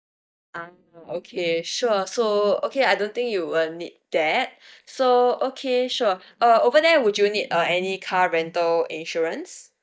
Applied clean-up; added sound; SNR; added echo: neural mask model DeepFilterNet 3.